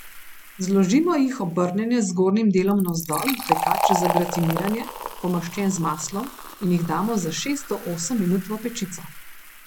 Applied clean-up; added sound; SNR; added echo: none; Fill (with liquid); 7 dB; none.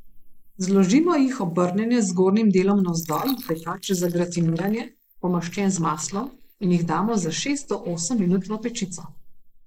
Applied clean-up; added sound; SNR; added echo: neural mask model Resemble Enhance denoiser.